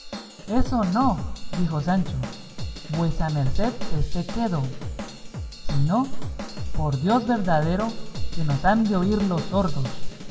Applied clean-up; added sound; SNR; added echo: none; Drum / Drum kit; 13 dB; reverberation time 2.4 s.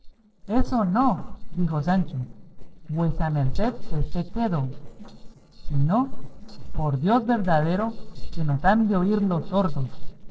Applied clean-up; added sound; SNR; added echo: neural separator model SepFormer DNS4.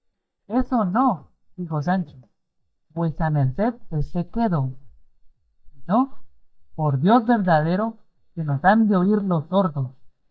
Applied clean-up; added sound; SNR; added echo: neural mask model DeepFilterNet 3.